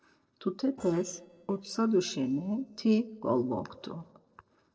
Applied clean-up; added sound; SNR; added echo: neural separator model SepFormer DNS4.